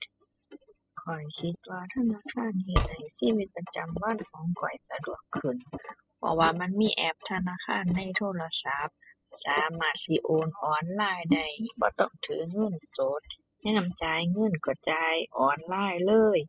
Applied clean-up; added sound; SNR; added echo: classical method spectral subtraction.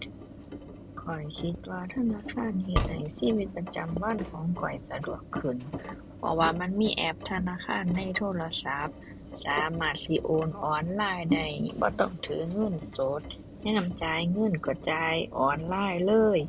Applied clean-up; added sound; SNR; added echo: none; Engine; 9 dB; none.